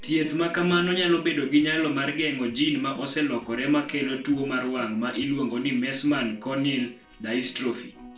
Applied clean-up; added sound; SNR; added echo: neural separator model SepFormer DNS4.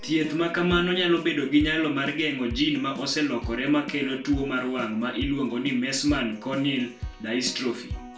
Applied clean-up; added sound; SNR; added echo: none; Keyboard (musical); 13 dB; reverberation time 0.3 s.